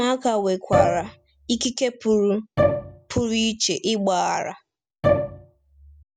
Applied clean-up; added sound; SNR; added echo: none; Bowed string instrument; 0 dB; none.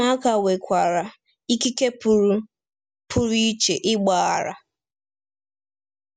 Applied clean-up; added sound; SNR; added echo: none; none; none; none.